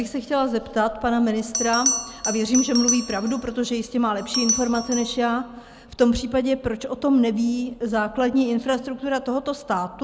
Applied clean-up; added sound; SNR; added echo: none; Bell; 9 dB; none.